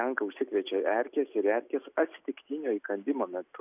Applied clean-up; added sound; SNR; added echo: none; none; none; none.